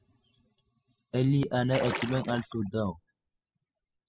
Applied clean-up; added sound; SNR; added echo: classical method spectral subtraction.